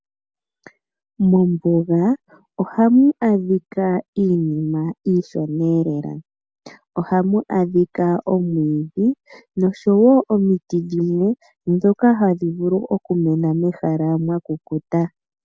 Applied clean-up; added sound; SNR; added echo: none; none; none; none.